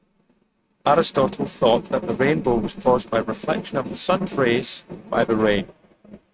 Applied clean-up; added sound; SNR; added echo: neural mask model RNNoise.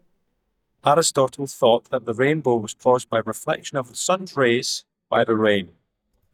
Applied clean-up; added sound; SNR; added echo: neural mask model DeepFilterNet 3.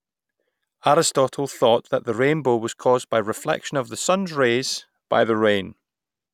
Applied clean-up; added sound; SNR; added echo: none; none; none; none.